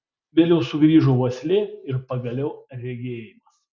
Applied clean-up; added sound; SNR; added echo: none; none; none; none.